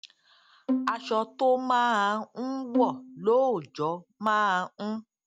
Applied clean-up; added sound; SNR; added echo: none; Bowed string instrument; 7 dB; none.